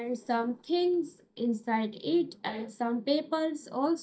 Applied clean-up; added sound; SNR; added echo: neural mask model DeepFilterNet 3.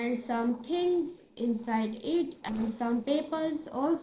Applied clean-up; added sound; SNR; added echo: neural separator model SepFormer DNS4.